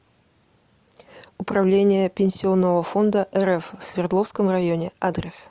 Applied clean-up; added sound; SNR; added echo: none; none; none; none.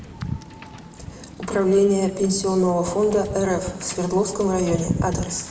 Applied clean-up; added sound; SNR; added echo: none; Wind / Boat, Water vehicle; 10 dB; reverberation time 1.0 s.